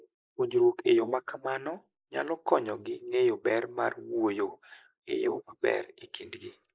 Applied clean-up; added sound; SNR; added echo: neural mask model Resemble Enhance denoiser.